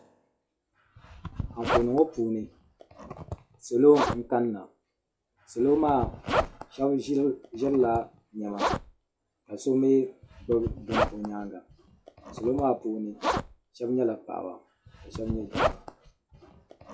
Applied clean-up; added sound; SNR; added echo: classical method log-MMSE.